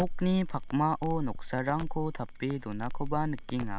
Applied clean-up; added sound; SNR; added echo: none; Crackle; 4 dB; none.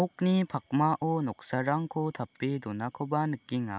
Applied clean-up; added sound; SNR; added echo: none; none; none; none.